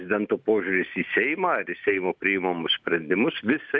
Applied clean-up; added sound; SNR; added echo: none; none; none; none.